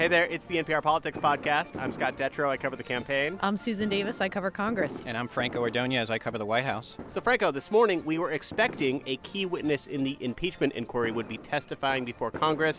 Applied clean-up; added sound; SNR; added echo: none; Fireworks; 16 dB; none.